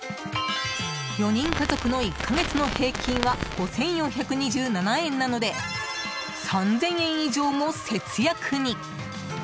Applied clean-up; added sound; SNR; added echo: none; Crackle; 5 dB; none.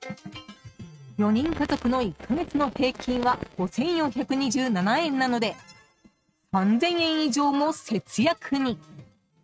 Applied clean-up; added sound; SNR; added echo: neural mask model RNNoise.